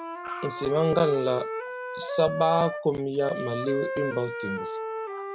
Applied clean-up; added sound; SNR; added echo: none; Wind instrument, woodwind instrument; 6 dB; none.